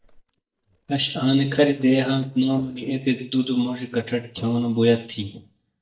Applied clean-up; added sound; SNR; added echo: neural mask model DeepFilterNet 3.